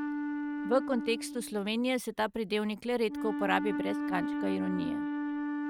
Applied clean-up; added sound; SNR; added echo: neural mask model RNNoise.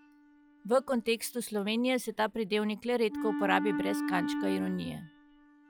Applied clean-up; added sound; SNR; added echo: classical method log-MMSE.